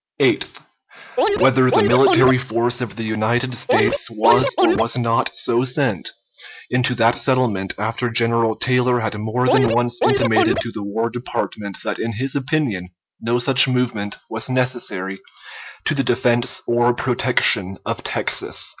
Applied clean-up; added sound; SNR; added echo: none; Scratching (performance technique); -1 dB; none.